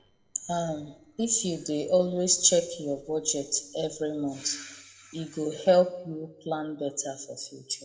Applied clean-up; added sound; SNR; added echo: neural separator model SepFormer DNS4.